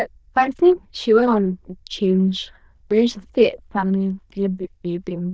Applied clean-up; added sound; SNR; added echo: neural diffusion model UNIVERSE++.